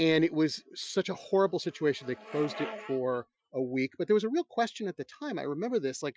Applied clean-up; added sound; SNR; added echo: classical method Wiener filter.